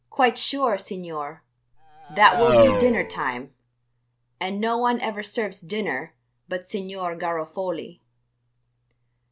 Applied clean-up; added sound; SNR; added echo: none; Race car, auto racing; -4 dB; none.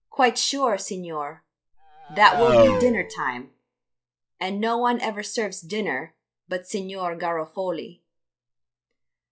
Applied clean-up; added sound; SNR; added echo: classical method log-MMSE.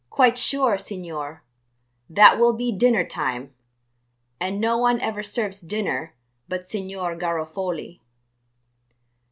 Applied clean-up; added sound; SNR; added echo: none; none; none; none.